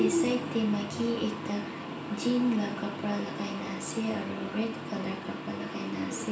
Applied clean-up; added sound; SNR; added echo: none; none; none; reverberation time 0.5 s.